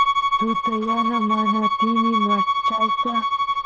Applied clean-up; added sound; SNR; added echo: neural diffusion model UNIVERSE++.